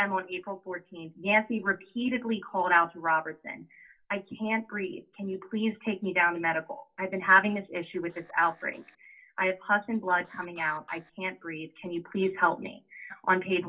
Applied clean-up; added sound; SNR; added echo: neural separator model SepFormer DNS4.